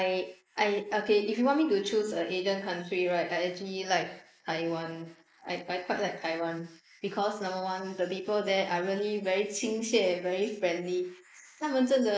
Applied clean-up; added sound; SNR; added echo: neural mask model Resemble Enhance denoiser.